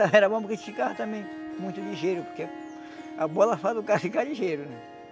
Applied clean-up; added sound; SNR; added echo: none; Harp; 13 dB; none.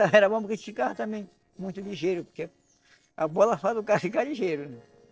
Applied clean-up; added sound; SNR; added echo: neural separator model SepFormer DNS4.